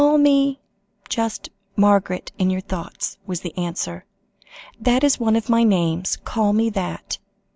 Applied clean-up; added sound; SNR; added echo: none; none; none; none.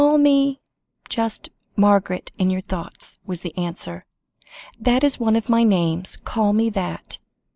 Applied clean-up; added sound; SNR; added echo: neural mask model Resemble Enhance denoiser.